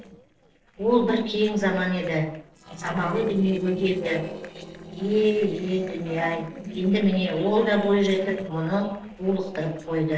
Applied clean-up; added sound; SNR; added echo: neural separator model SepFormer DNS4.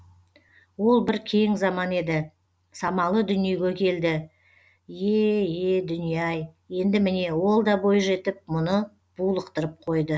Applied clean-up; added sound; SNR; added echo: none; none; none; none.